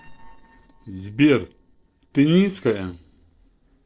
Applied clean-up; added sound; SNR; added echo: neural separator model SepFormer DNS4.